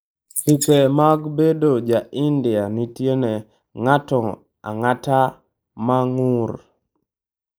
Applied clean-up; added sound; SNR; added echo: neural mask model Resemble Enhance denoiser.